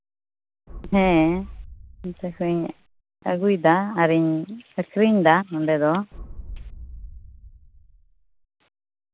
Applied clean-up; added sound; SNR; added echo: none; Boom; 15 dB; none.